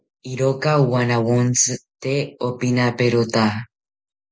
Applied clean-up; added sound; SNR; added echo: none; none; none; none.